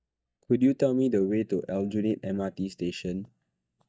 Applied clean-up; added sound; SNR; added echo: neural mask model DeepFilterNet 3.